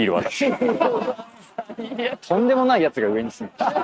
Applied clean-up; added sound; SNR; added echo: neural mask model RNNoise.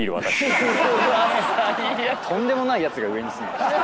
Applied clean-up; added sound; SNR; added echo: none; Fireworks; 20 dB; none.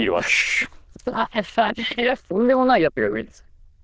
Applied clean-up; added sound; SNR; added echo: neural diffusion model UNIVERSE++.